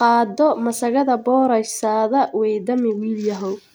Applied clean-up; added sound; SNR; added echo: none; none; none; none.